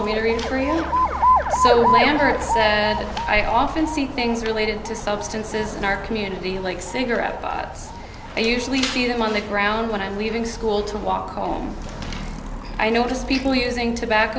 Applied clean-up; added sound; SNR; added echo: none; Alarm; 3 dB; none.